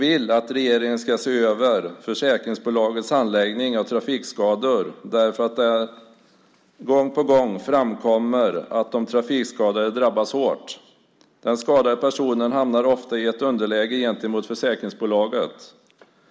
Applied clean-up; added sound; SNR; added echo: none; none; none; none.